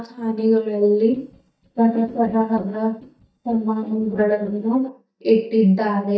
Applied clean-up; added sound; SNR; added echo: neural mask model DeepFilterNet 3.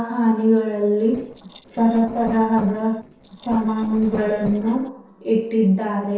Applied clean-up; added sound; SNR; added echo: neural separator model SepFormer DNS4.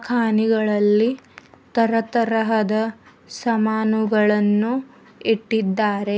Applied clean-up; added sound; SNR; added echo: none; none; none; none.